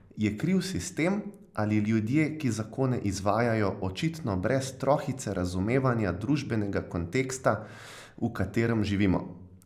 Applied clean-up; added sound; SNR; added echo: none; none; none; none.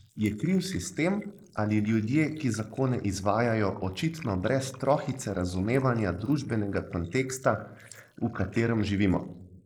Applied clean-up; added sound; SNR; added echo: neural mask model Resemble Enhance denoiser.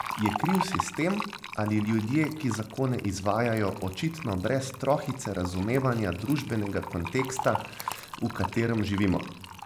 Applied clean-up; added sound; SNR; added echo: none; Fill (with liquid); 10 dB; none.